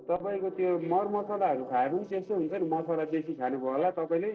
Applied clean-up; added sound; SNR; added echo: neural separator model SepFormer DNS4.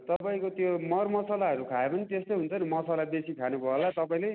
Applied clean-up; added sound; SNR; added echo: none; none; none; none.